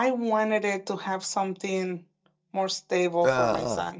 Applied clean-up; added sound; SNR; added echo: neural mask model DeepFilterNet 3.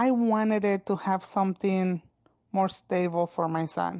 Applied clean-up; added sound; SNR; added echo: none; none; none; none.